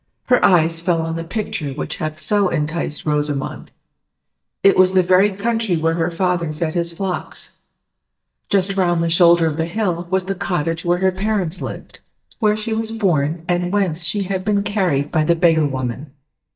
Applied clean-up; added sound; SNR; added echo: neural mask model DeepFilterNet 3.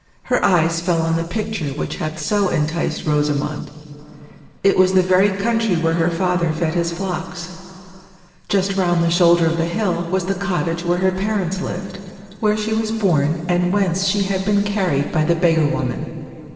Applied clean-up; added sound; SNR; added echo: neural separator model SepFormer DNS4.